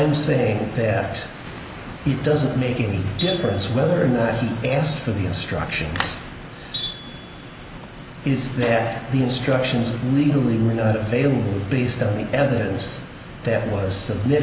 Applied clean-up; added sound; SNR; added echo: none; Tools; 16 dB; none.